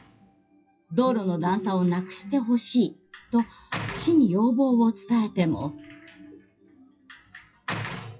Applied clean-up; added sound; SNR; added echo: classical method WPE with log-MMSE.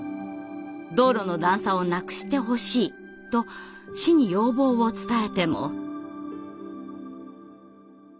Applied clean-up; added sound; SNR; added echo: none; none; none; none.